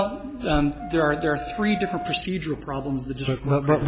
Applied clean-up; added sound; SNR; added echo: none; Wind instrument, woodwind instrument; 11 dB; none.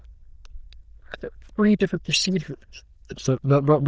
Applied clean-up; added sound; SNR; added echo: neural diffusion model UNIVERSE++.